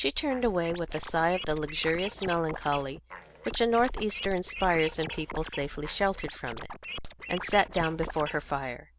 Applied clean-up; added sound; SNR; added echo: none; Scratching (performance technique); 11 dB; none.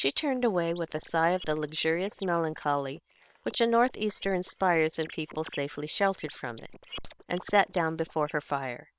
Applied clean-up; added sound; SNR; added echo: neural separator model SepFormer WHAM!.